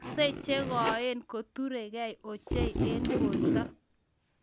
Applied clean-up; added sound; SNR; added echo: none; Zipper (clothing); -1 dB; none.